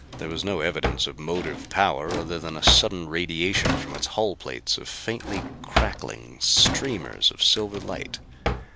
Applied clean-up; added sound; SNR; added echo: none; Drawer open or close; 5 dB; none.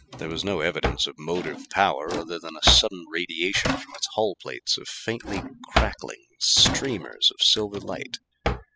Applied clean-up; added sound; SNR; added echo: classical method spectral subtraction.